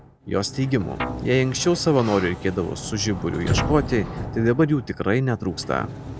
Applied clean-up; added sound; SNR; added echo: none; Sliding door + Guitar; 8 dB; none.